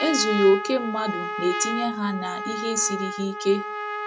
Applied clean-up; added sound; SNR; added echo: none; Trumpet; 5 dB; none.